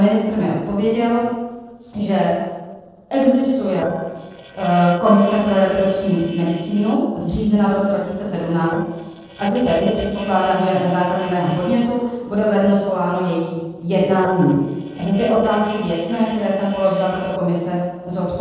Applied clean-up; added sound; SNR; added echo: neural separator model SepFormer DNS4.